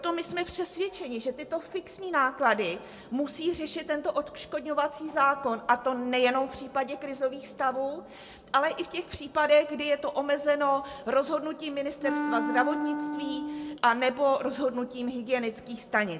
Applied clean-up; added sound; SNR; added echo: none; Wind instrument, woodwind instrument; 3 dB; reverberation time 2.1 s.